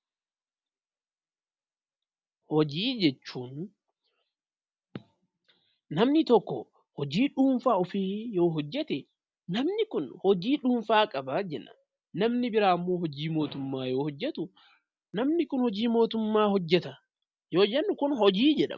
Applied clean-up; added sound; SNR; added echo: none; none; none; none.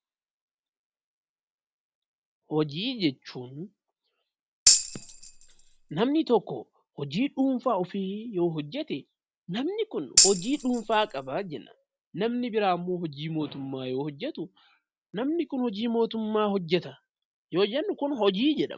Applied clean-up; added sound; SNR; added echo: none; Tambourine; -4 dB; none.